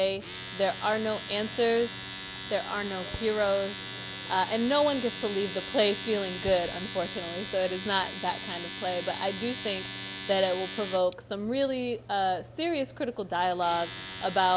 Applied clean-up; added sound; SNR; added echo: none; Domestic sounds, home sounds; 9 dB; none.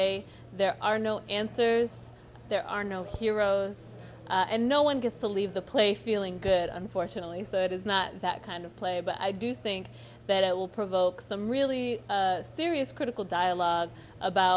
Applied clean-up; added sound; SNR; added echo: none; none; none; none.